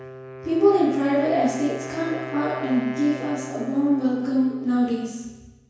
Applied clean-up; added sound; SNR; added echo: none; Wind instrument, woodwind instrument; 13 dB; reverberation time 1.1 s.